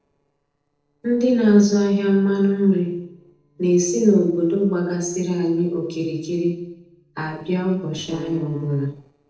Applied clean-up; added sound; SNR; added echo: neural separator model SepFormer DNS4.